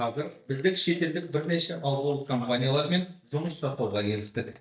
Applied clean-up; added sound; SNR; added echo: neural mask model DeepFilterNet 3.